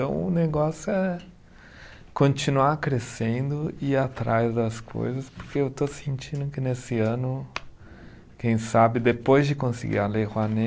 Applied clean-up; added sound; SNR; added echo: none; none; none; none.